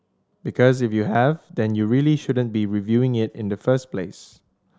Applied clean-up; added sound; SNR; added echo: none; none; none; none.